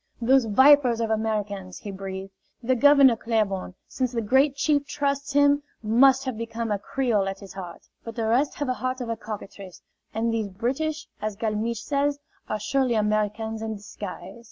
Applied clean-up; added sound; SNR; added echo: none; none; none; none.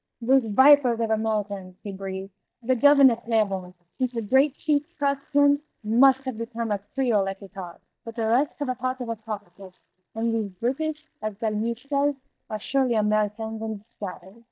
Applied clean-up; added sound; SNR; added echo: neural mask model DeepFilterNet 3.